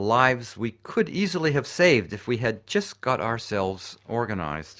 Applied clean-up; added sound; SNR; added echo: none; none; none; none.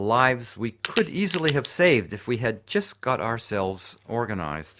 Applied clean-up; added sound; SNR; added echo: none; Crack; 5 dB; none.